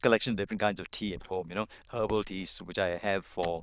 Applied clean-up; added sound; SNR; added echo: neural diffusion model UNIVERSE++.